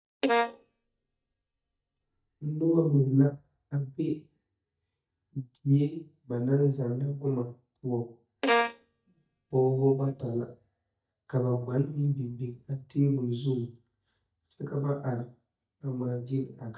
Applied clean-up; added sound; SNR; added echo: neural mask model DeepFilterNet 3.